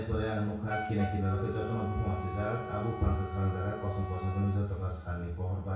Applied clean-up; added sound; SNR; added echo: none; Wind instrument, woodwind instrument; 10 dB; reverberation time 0.6 s.